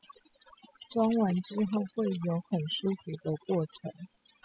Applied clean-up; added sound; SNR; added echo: classical method spectral subtraction.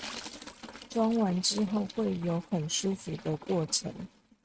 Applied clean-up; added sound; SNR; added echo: neural mask model RNNoise.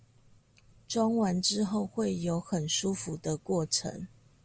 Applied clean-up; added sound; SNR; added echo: none; none; none; none.